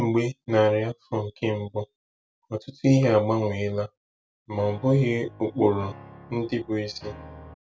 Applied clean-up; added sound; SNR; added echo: none; Piano; 19 dB; none.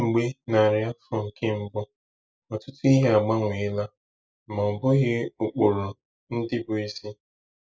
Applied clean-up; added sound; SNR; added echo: neural mask model Resemble Enhance denoiser.